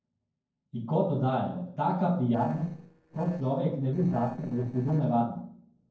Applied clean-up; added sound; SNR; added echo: neural separator model SepFormer DNS4.